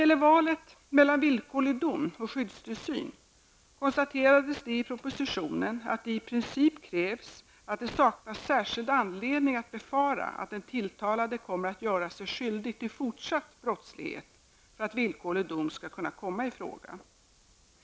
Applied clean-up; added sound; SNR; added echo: none; none; none; none.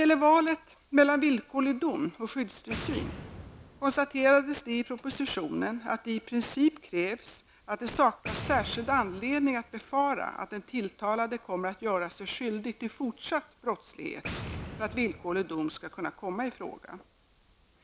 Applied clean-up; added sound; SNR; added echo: none; Boom; 14 dB; none.